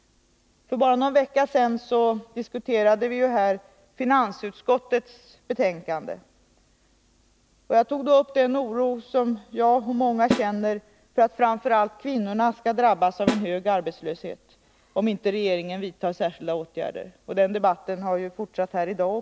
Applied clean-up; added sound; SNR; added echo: none; Snare drum; 7 dB; none.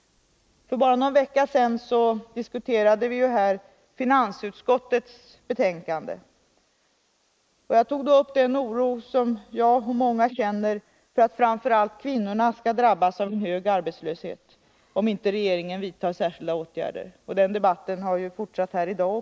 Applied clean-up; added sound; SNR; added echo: neural mask model Resemble Enhance denoiser.